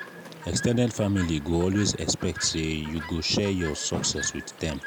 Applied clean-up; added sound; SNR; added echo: none; Chirp, tweet; 13 dB; none.